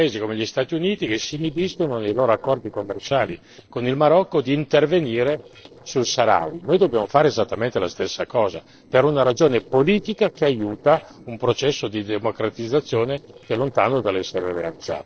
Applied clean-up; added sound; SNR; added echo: neural separator model SepFormer DNS4.